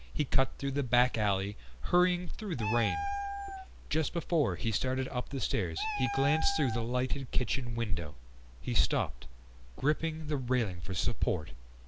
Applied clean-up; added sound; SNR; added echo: none; Meow; 12 dB; none.